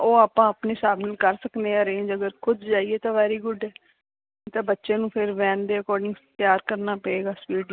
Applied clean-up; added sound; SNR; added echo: none; none; none; none.